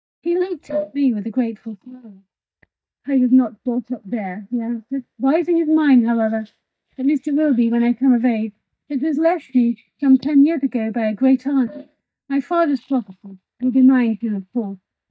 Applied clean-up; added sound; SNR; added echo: neural mask model DeepFilterNet 3.